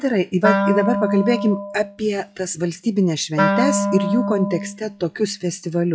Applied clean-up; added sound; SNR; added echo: classical method log-MMSE.